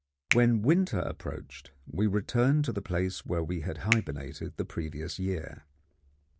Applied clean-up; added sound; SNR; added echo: none; Finger snapping; 10 dB; none.